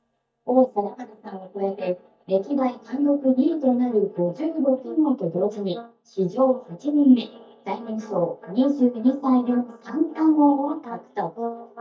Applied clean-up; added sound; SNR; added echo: neural mask model DeepFilterNet 3.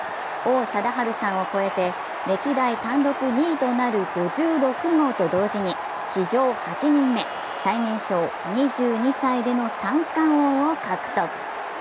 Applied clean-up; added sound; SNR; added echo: none; none; none; none.